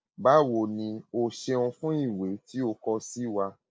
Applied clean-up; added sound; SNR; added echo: neural mask model Resemble Enhance denoiser.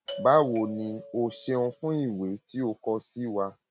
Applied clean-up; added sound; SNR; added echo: neural mask model RNNoise.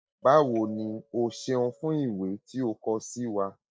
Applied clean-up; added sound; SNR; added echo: neural mask model DeepFilterNet 3.